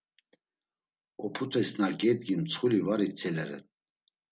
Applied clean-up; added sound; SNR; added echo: none; none; none; none.